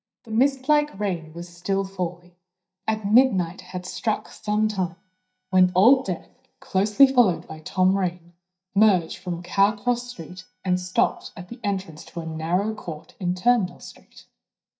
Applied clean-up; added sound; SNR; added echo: neural mask model DeepFilterNet 3.